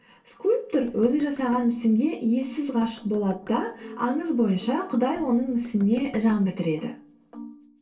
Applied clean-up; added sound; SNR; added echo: neural separator model SepFormer DNS4.